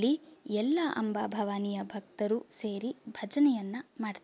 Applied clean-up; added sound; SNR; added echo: none; none; none; none.